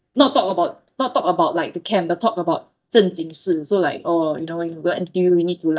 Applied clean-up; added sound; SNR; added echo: neural mask model DeepFilterNet 3.